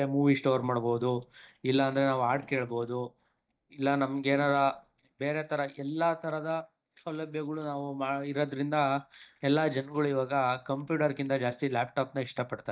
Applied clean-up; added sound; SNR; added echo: neural mask model DeepFilterNet 3.